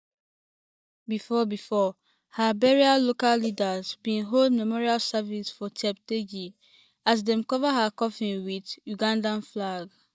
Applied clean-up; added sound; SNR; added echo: neural mask model DeepFilterNet 3.